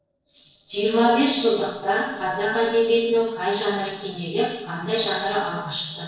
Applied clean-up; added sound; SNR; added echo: neural separator model SepFormer DNS4.